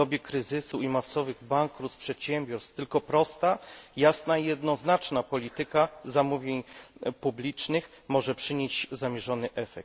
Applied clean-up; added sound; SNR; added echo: none; none; none; none.